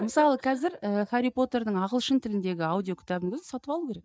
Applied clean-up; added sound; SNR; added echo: neural mask model DeepFilterNet 3.